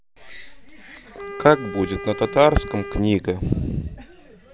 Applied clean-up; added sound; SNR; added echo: none; Wind instrument, woodwind instrument; 13 dB; none.